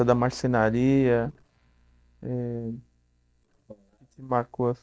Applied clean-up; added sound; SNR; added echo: neural mask model DeepFilterNet 3.